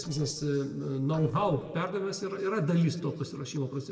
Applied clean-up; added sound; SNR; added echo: neural separator model SepFormer DNS4.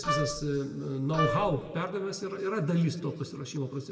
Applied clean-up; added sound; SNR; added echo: none; Wind instrument, woodwind instrument; 2 dB; reverberation time 1.6 s.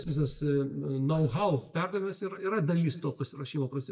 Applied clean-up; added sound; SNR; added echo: neural mask model DeepFilterNet 3.